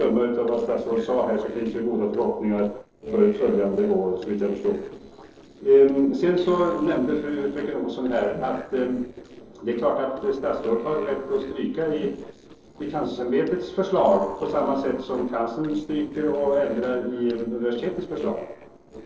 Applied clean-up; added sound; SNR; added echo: neural separator model SepFormer DNS4.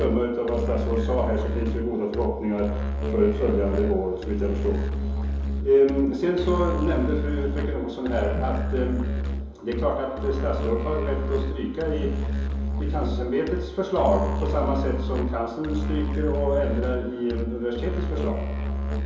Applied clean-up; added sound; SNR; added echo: none; Musical instrument; 1 dB; reverberation time 2.8 s.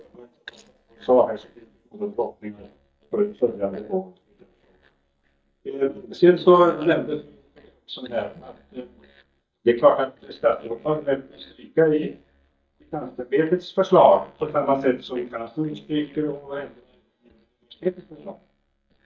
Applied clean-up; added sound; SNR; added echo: neural mask model DeepFilterNet 3.